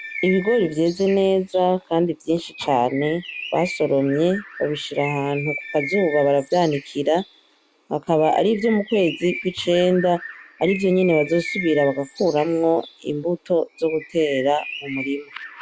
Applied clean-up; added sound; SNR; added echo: none; Bird; 14 dB; none.